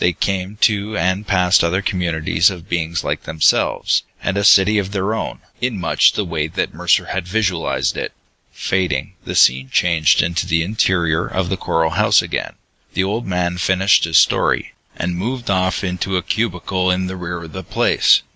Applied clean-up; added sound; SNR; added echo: none; none; none; none.